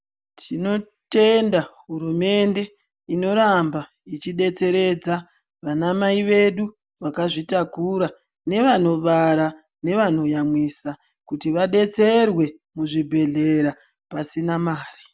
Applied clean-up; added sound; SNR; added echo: none; none; none; none.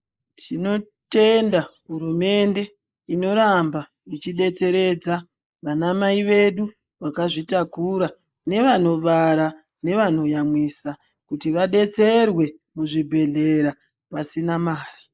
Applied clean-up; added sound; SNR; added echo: neural mask model Resemble Enhance denoiser.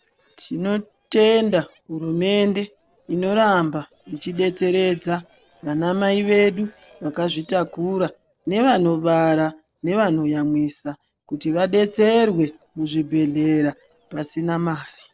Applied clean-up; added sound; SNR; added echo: neural separator model SepFormer DNS4.